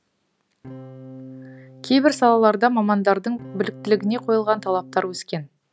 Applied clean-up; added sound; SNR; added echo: none; Electric guitar / Strum; 18 dB; none.